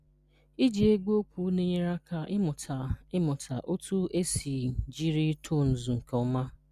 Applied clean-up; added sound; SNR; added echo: none; none; none; none.